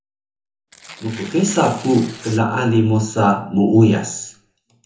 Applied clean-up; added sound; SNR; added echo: none; Tearing; 18 dB; reverberation time 0.6 s.